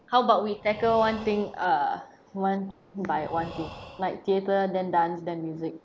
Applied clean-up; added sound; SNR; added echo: none; Breathing; 18 dB; none.